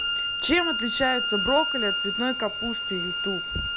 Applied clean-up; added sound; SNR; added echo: none; Bowed string instrument; -1 dB; none.